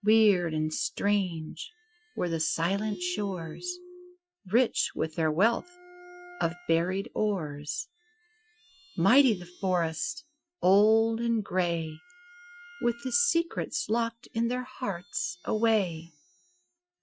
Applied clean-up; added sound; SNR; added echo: classical method Wiener filter.